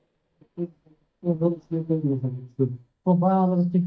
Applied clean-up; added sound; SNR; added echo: neural mask model DeepFilterNet 3.